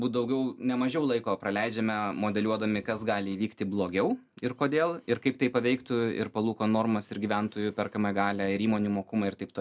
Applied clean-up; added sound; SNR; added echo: none; none; none; none.